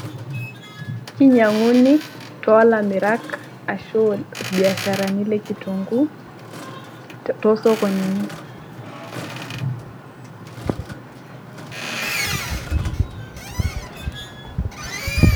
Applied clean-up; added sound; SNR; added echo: none; Boat, Water vehicle; 10 dB; none.